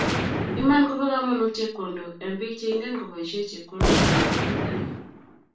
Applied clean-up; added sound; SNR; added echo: none; Gunshot, gunfire; 0 dB; reverberation time 0.3 s.